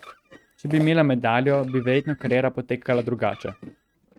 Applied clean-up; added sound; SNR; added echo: neural mask model RNNoise.